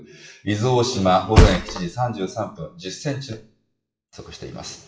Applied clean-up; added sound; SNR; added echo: classical method WPE with log-MMSE.